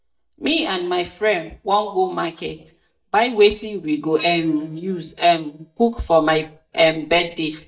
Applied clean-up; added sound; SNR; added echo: neural mask model DeepFilterNet 3.